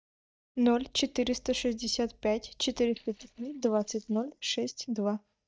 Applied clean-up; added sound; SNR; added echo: neural mask model DeepFilterNet 3.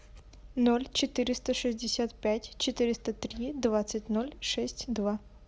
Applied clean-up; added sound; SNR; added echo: none; none; none; none.